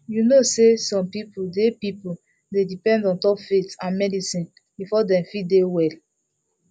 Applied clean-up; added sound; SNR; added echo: none; none; none; none.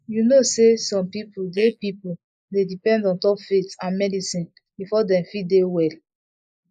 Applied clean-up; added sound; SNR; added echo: neural mask model Resemble Enhance denoiser.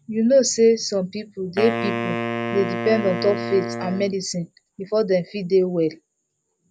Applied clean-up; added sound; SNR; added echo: none; Wind instrument, woodwind instrument; 6 dB; none.